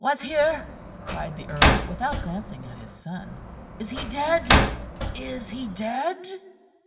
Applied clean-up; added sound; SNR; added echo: none; Slam; -3 dB; reverberation time 2.4 s.